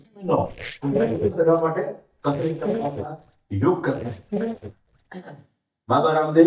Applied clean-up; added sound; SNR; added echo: neural mask model DeepFilterNet 3.